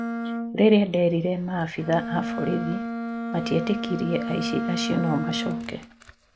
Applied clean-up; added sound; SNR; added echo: none; Bowed string instrument; 5 dB; none.